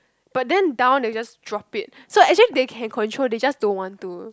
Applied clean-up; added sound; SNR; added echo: none; none; none; none.